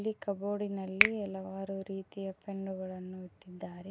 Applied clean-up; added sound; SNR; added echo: none; Finger snapping; -2 dB; none.